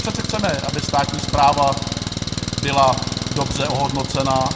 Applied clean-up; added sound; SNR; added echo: none; Engine; 4 dB; reverberation time 1.2 s.